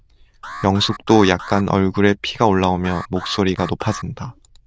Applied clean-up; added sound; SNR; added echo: neural diffusion model UNIVERSE++.